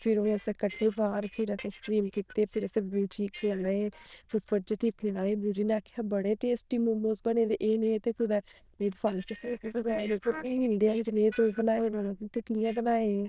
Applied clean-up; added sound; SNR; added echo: neural diffusion model UNIVERSE++.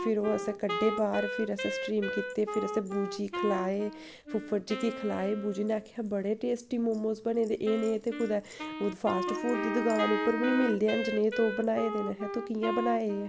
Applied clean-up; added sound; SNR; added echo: none; Wind instrument, woodwind instrument + Wind instrument, woodwind instrument; 6 dB; none.